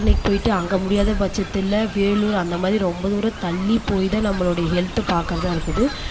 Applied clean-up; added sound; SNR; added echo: none; Fowl; 6 dB; reverberation time 0.4 s.